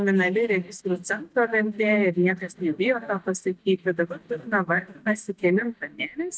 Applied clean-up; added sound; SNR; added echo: neural mask model DeepFilterNet 3.